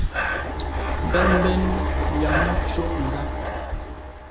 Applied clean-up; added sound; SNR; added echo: none; Breathing; -5 dB; none.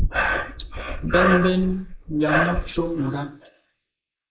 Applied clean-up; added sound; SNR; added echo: neural mask model Resemble Enhance denoiser.